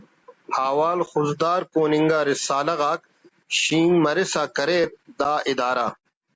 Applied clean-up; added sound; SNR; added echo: none; none; none; none.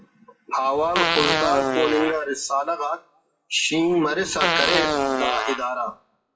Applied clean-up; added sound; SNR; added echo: classical method WPE with log-MMSE.